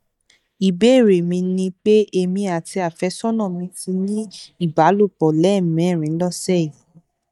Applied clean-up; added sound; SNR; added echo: neural mask model DeepFilterNet 3.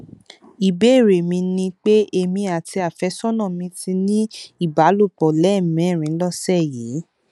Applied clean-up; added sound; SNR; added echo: none; none; none; none.